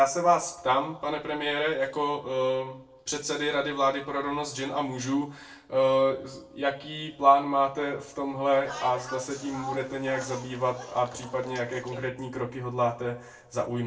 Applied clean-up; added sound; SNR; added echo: neural separator model SepFormer DNS4.